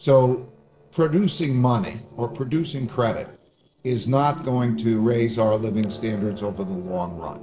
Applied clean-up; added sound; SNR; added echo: neural separator model SepFormer DNS4.